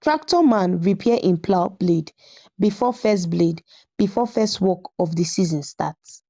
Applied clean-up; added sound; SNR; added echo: none; none; none; none.